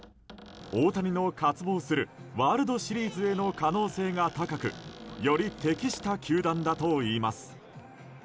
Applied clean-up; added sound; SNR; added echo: none; Squeak; 19 dB; none.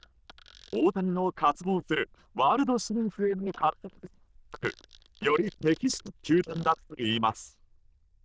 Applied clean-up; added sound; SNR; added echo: neural diffusion model UNIVERSE++.